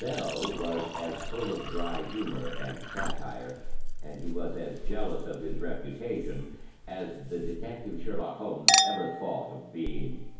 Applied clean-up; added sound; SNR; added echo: none; Chink, clink; -4 dB; reverberation time 2.2 s.